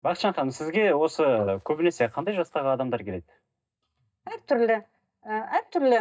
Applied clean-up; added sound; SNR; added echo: neural mask model DeepFilterNet 3.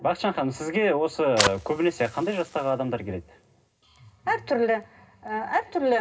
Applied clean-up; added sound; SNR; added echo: none; Fire; 10 dB; reverberation time 0.2 s.